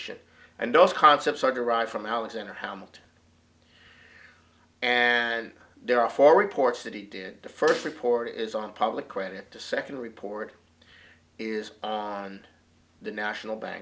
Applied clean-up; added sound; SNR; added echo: none; Snare drum; 17 dB; none.